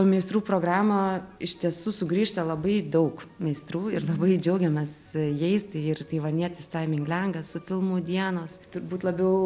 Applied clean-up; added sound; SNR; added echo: none; none; none; none.